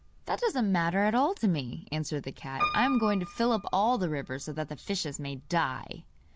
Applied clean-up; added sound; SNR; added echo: none; Piano; 12 dB; none.